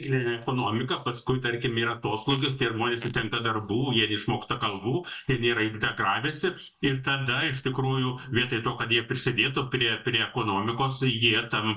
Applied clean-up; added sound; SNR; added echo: neural mask model DeepFilterNet 3.